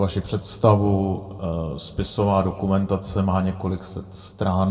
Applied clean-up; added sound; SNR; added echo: none; none; none; reverberation time 1.4 s.